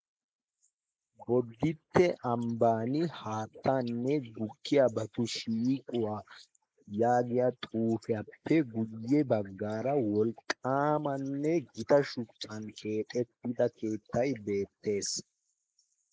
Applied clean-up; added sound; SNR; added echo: neural mask model Resemble Enhance denoiser.